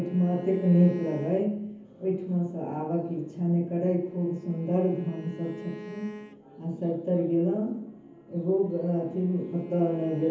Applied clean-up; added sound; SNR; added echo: none; Bowed string instrument; 19 dB; reverberation time 0.7 s.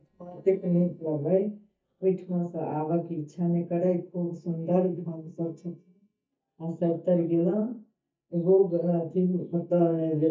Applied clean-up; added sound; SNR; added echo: neural mask model DeepFilterNet 3.